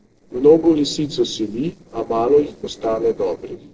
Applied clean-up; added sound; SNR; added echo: neural separator model SepFormer DNS4.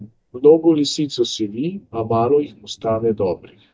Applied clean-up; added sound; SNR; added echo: neural mask model DeepFilterNet 3.